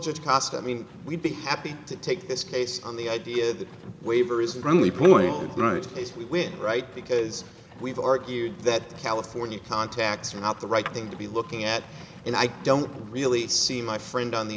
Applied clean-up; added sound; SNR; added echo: none; Livestock, farm animals, working animals; 20 dB; none.